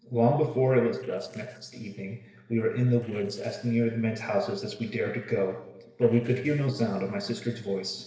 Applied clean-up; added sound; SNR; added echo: neural separator model SepFormer DNS4.